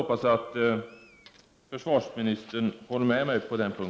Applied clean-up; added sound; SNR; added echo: none; none; none; none.